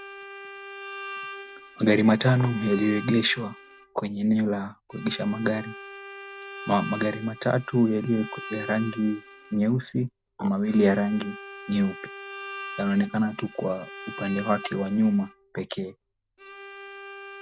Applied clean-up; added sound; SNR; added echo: none; Bowed string instrument; 15 dB; none.